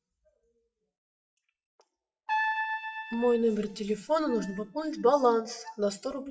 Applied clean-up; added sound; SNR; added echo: classical method WPE with log-MMSE.